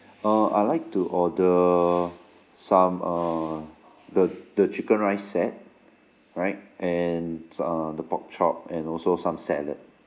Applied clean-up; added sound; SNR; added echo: none; none; none; none.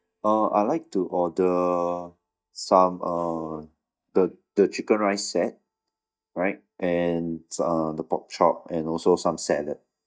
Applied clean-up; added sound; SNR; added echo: neural mask model DeepFilterNet 3.